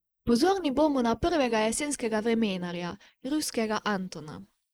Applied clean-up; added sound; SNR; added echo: neural mask model Resemble Enhance denoiser.